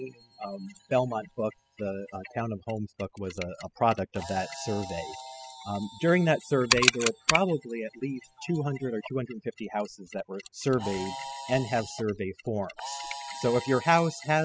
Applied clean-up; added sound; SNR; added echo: classical method spectral subtraction.